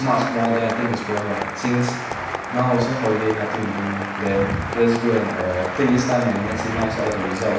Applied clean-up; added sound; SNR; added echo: none; Applause; 6 dB; reverberation time 0.9 s.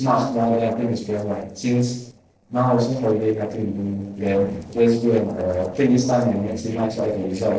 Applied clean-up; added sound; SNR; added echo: neural separator model SepFormer DNS4.